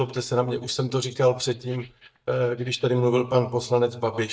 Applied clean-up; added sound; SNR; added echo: neural mask model DeepFilterNet 3.